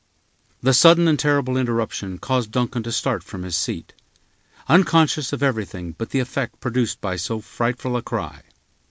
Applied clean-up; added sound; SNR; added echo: none; none; none; none.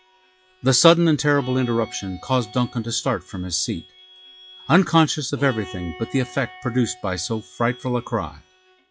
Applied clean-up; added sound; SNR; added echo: classical method log-MMSE.